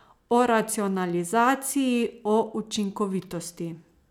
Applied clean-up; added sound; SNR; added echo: none; none; none; none.